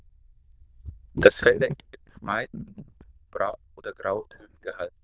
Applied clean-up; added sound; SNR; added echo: neural diffusion model UNIVERSE++.